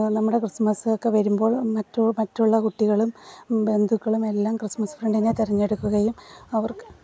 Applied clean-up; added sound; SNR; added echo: none; none; none; none.